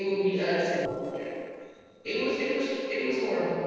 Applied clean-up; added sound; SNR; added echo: neural separator model SepFormer DNS4.